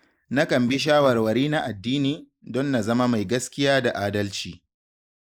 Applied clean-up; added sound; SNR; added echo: neural mask model Resemble Enhance denoiser.